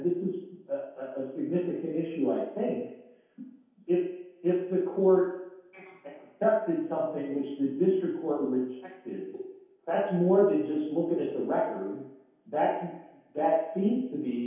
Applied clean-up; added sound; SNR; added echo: none; none; none; reverberation time 0.8 s.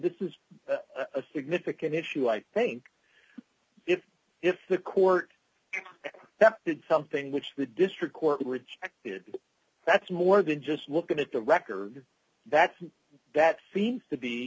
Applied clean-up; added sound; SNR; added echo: none; none; none; none.